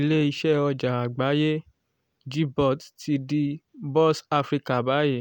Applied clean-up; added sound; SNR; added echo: none; none; none; none.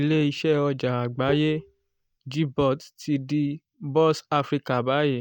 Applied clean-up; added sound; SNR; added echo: neural mask model DeepFilterNet 3.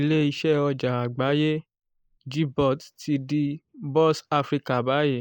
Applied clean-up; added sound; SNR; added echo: neural mask model Resemble Enhance denoiser.